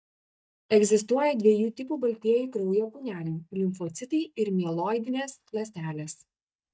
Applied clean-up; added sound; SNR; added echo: neural mask model DeepFilterNet 3.